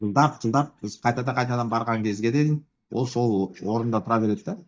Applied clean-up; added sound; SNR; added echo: neural mask model DeepFilterNet 3.